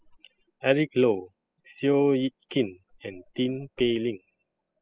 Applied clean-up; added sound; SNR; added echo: classical method spectral subtraction.